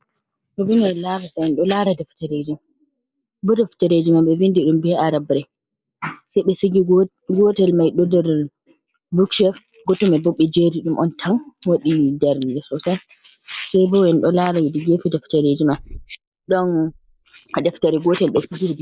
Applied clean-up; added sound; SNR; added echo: neural mask model Resemble Enhance denoiser.